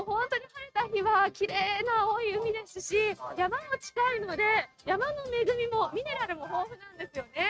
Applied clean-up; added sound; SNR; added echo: neural mask model RNNoise.